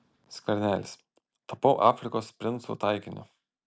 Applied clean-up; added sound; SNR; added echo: none; none; none; none.